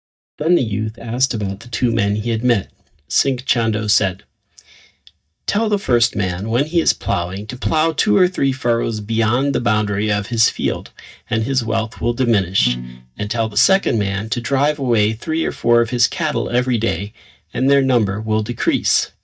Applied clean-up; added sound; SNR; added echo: neural mask model DeepFilterNet 3.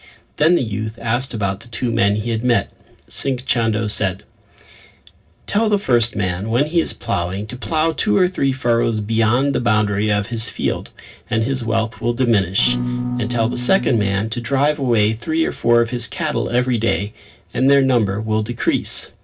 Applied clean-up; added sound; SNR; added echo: neural separator model SepFormer DNS4.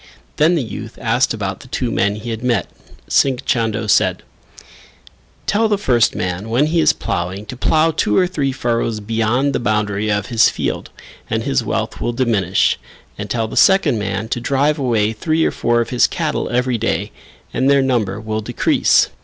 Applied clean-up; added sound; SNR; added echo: none; none; none; none.